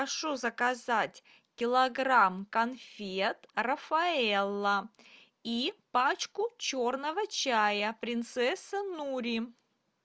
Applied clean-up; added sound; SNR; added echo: none; none; none; none.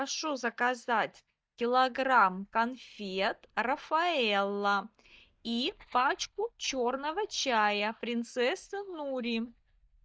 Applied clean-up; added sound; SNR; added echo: neural mask model DeepFilterNet 3.